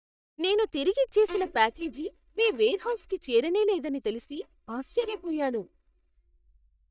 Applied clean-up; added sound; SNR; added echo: neural mask model DeepFilterNet 3.